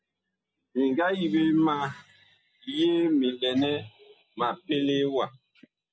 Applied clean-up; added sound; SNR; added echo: none; none; none; none.